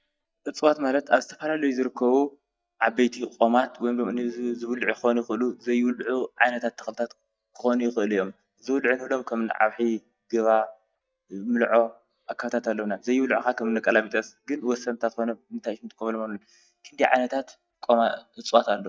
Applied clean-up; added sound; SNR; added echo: neural mask model DeepFilterNet 3.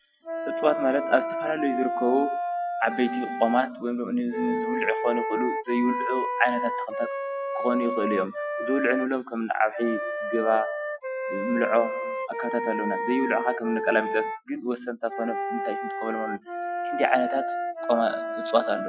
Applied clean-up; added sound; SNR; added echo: classical method Wiener filter.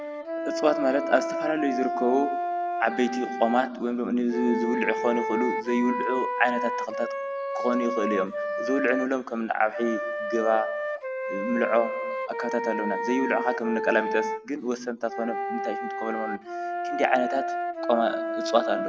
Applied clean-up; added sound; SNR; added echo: none; Wind instrument, woodwind instrument; 3 dB; none.